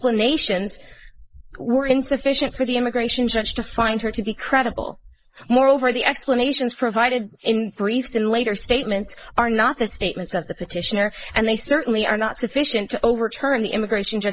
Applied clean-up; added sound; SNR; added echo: neural mask model Resemble Enhance denoiser.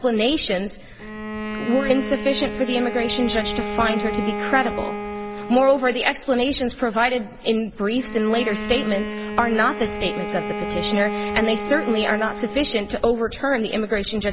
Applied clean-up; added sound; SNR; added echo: none; Bowed string instrument; 8 dB; none.